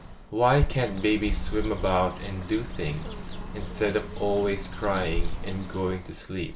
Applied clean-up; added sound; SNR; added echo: none; Bird; 4 dB; none.